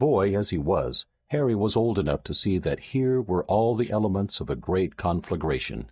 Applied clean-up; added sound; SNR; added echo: neural mask model DeepFilterNet 3.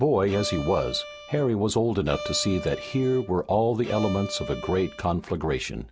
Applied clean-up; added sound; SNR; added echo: none; Bowed string instrument; 13 dB; none.